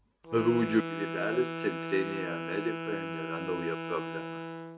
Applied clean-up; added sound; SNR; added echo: none; Wind instrument, woodwind instrument; 4 dB; none.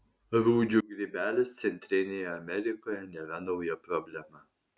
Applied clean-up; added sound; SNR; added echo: none; none; none; none.